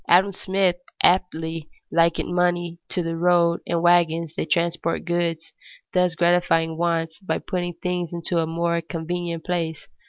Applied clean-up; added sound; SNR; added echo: none; none; none; none.